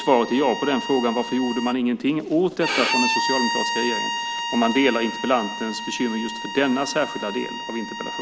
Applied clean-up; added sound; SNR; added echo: none; Bowed string instrument; 5 dB; none.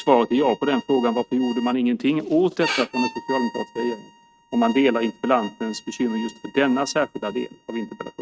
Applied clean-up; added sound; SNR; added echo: neural mask model RNNoise.